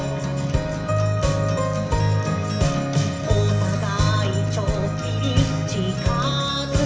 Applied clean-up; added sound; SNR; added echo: none; Acoustic guitar; 14 dB; reverberation time 0.7 s.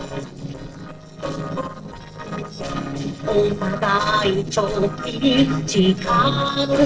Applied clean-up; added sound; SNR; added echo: neural separator model SepFormer DNS4.